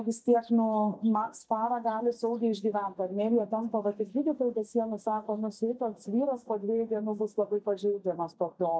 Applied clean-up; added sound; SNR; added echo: neural mask model DeepFilterNet 3.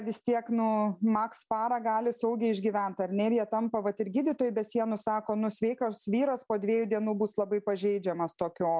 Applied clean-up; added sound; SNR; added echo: none; none; none; none.